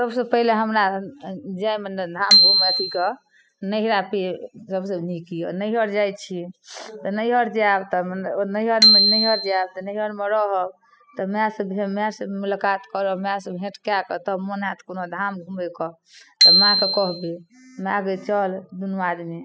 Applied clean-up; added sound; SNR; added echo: classical method spectral subtraction.